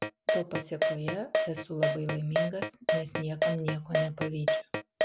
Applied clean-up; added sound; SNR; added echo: none; Keyboard (musical); -4 dB; none.